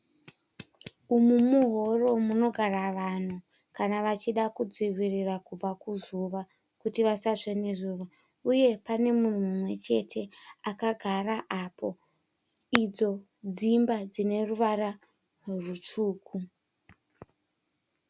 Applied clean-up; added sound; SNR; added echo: none; none; none; none.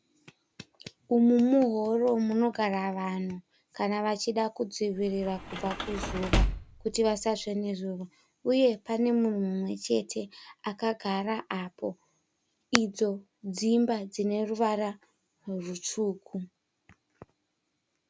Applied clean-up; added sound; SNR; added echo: none; Sliding door / Slam; 2 dB; none.